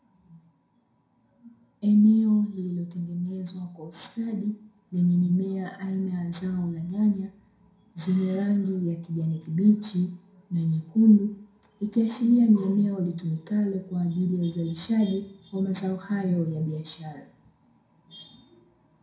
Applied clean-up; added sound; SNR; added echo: none; none; none; reverberation time 0.4 s.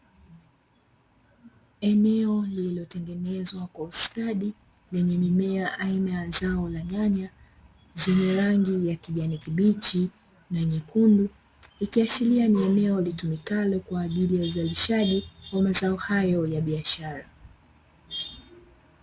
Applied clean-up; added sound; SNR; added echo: none; none; none; none.